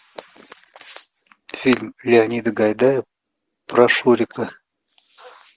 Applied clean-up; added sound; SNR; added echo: none; none; none; none.